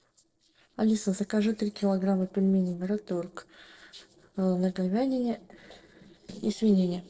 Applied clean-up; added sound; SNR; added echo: neural separator model SepFormer DNS4.